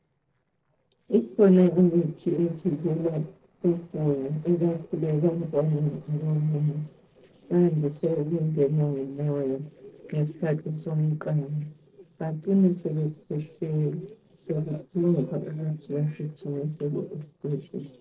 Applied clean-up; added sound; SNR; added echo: neural separator model SepFormer DNS4.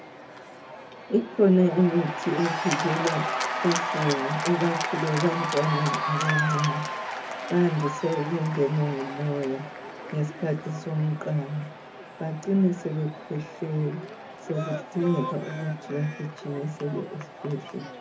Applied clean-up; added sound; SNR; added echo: none; Applause / Cheering; 6 dB; reverberation time 0.3 s.